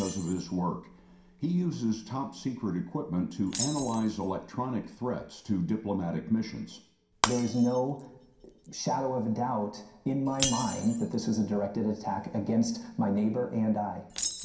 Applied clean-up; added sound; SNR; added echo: none; Shatter; 10 dB; reverberation time 0.5 s.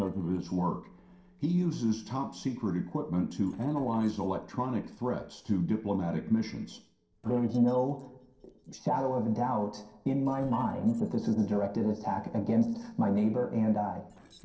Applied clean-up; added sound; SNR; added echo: neural separator model SepFormer DNS4.